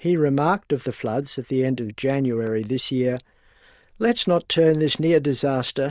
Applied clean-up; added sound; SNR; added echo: neural diffusion model UNIVERSE++.